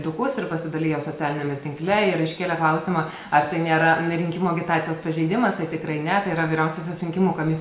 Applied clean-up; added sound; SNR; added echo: none; none; none; none.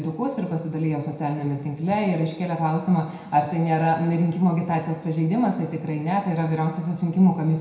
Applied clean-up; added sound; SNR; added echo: none; none; none; reverberation time 0.8 s.